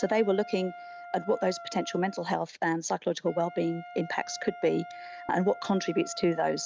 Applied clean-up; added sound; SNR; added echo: none; Wind instrument, woodwind instrument; 15 dB; none.